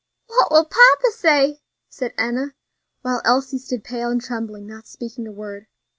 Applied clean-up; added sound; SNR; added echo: none; none; none; none.